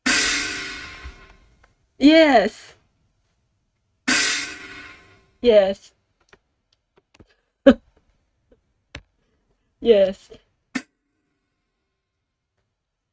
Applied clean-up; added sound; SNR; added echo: neural mask model RNNoise.